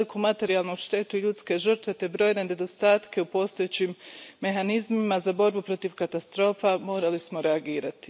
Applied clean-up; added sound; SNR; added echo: none; none; none; none.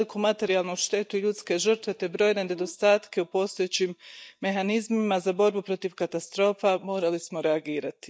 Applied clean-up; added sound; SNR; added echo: neural mask model DeepFilterNet 3.